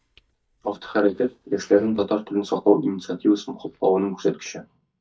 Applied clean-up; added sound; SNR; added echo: neural mask model DeepFilterNet 3.